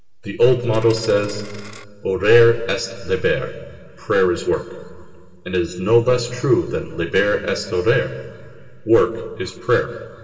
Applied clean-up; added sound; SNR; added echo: none; Coin (dropping); 20 dB; reverberation time 2.0 s.